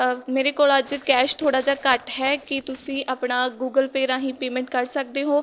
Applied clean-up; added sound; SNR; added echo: neural separator model SepFormer DNS4.